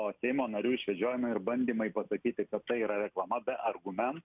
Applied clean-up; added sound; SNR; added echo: none; none; none; none.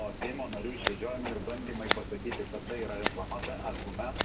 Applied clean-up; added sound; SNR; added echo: none; Scissors; -5 dB; reverberation time 0.9 s.